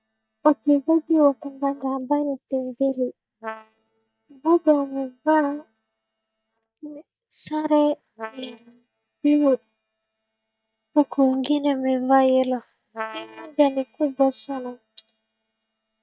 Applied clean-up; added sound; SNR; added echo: neural mask model DeepFilterNet 3.